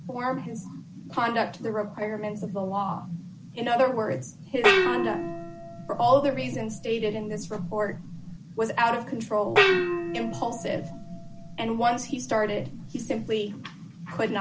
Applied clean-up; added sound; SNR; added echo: none; Gong; 1 dB; none.